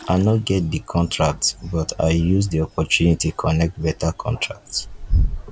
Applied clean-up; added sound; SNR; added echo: none; Toilet flush; 8 dB; none.